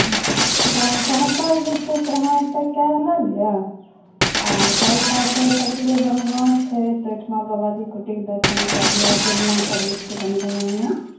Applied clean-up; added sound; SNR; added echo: none; Shatter; 2 dB; reverberation time 0.9 s.